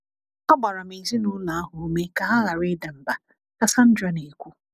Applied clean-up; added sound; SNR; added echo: none; none; none; none.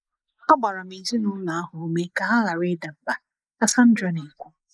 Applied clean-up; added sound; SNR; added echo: neural mask model Resemble Enhance denoiser.